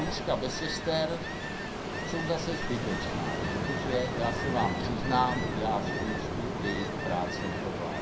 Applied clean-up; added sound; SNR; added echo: none; Ocean; -1 dB; reverberation time 0.2 s.